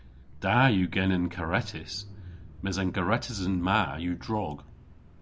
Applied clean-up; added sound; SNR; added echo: none; Mechanisms / Bicycle; 16 dB; none.